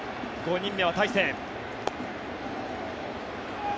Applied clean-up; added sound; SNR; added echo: none; none; none; none.